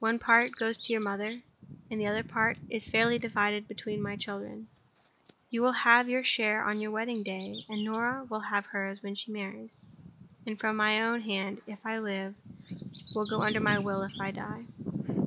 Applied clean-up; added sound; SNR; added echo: none; Bird vocalization, bird call, bird song; 11 dB; none.